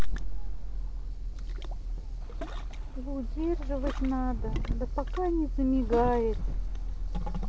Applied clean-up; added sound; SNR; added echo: none; Ocean; 19 dB; none.